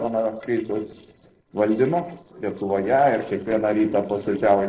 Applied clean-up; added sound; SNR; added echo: neural separator model SepFormer DNS4.